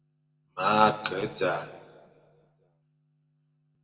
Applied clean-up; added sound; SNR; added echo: none; none; none; reverberation time 1.3 s.